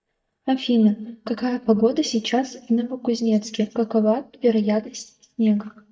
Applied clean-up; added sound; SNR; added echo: neural mask model DeepFilterNet 3.